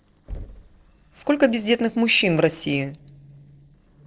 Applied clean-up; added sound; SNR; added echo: neural separator model SepFormer DNS4.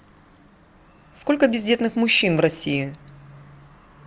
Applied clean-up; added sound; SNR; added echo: none; none; none; none.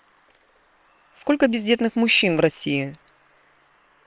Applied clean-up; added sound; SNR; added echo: neural separator model SepFormer WHAM!.